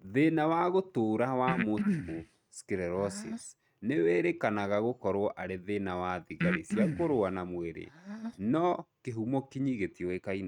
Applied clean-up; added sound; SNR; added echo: neural mask model RNNoise.